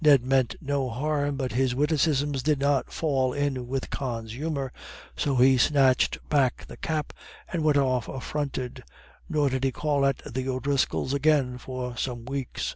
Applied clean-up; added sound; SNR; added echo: none; none; none; none.